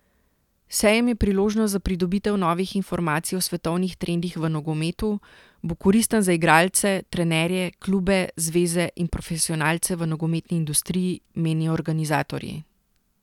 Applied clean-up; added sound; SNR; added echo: none; none; none; none.